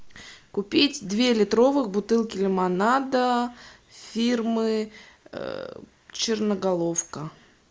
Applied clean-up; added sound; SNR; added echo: none; none; none; none.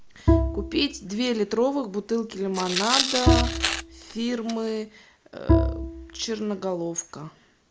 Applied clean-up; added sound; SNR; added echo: none; Bowed string instrument + Tearing; -2 dB; none.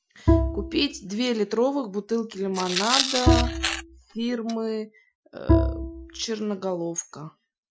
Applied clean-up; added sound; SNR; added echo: classical method Wiener filter.